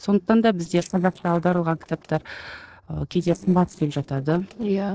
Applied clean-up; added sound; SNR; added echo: neural separator model SepFormer DNS4.